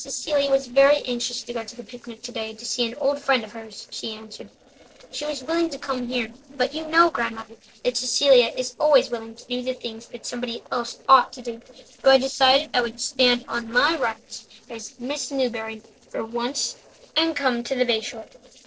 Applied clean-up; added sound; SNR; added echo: neural separator model SepFormer DNS4.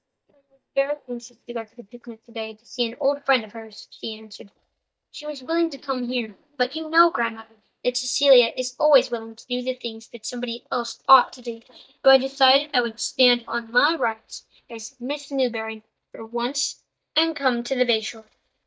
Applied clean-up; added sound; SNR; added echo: neural mask model DeepFilterNet 3.